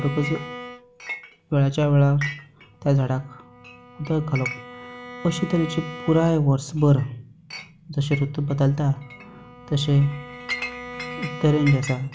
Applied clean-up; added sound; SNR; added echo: none; Bowed string instrument + Chink, clink; 13 dB; none.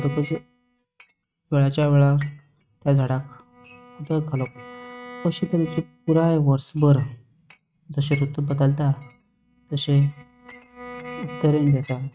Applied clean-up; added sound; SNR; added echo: neural mask model RNNoise.